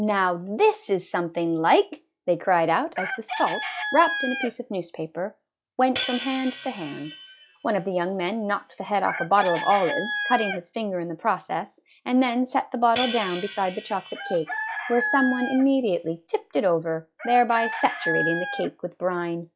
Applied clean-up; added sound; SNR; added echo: classical method log-MMSE.